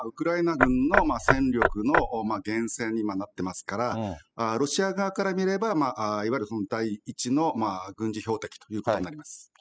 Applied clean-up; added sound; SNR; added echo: classical method spectral subtraction.